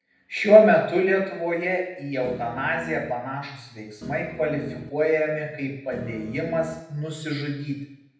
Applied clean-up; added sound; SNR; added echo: none; Guitar; 13 dB; reverberation time 0.8 s.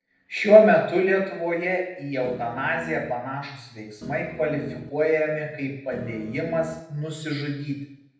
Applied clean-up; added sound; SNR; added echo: neural separator model SepFormer DNS4.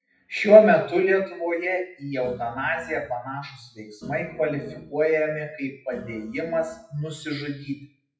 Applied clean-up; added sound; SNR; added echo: classical method WPE with log-MMSE.